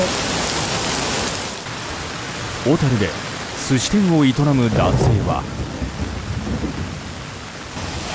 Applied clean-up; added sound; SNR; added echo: none; none; none; none.